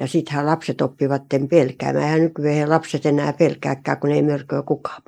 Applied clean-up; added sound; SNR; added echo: neural mask model Resemble Enhance denoiser.